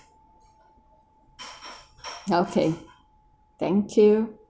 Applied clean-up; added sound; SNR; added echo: none; none; none; none.